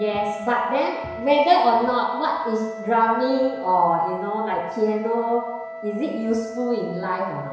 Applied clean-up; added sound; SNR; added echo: none; Wind instrument, woodwind instrument; 12 dB; reverberation time 1.0 s.